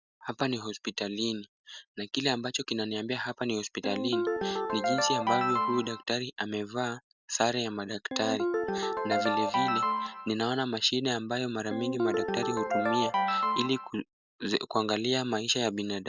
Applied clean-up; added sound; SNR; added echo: none; Ringtone; -2 dB; none.